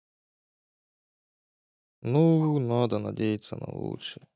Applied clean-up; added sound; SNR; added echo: neural mask model DeepFilterNet 3.